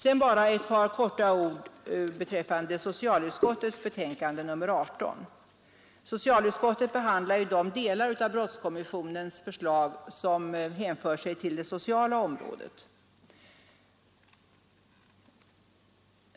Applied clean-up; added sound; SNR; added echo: none; none; none; none.